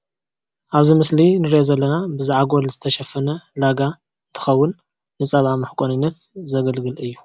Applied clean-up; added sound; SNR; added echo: none; none; none; none.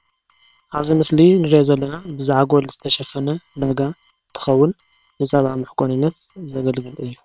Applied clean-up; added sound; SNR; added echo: neural separator model SepFormer WHAM!.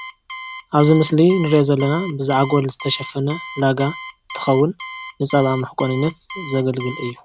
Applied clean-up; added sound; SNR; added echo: none; Alarm; 15 dB; none.